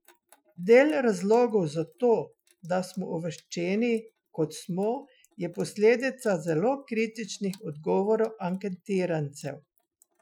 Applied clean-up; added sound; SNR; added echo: classical method Wiener filter.